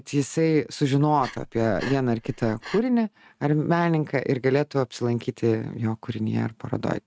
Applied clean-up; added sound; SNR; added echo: neural mask model RNNoise.